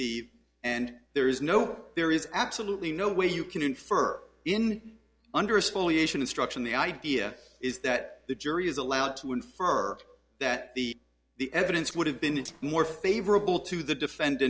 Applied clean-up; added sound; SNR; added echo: neural separator model SepFormer DNS4.